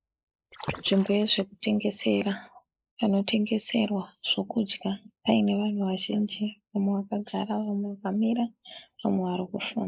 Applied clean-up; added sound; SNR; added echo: neural mask model Resemble Enhance denoiser.